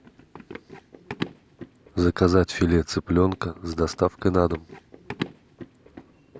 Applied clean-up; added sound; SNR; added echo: none; Run; 15 dB; none.